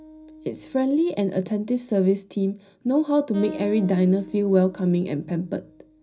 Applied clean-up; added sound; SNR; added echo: none; Acoustic guitar; 19 dB; reverberation time 0.4 s.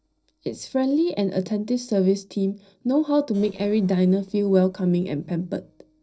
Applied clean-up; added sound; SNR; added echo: neural separator model SepFormer DNS4.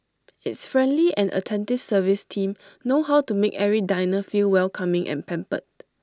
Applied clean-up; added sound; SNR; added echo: none; none; none; none.